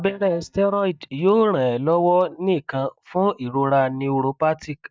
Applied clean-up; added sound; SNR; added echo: neural mask model DeepFilterNet 3.